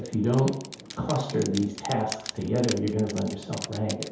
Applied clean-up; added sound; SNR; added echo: none; Crushing; 13 dB; reverberation time 0.8 s.